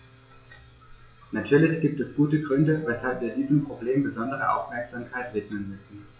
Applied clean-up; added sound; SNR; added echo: classical method log-MMSE.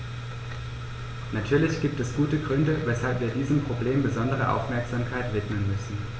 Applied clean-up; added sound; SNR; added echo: none; none; none; none.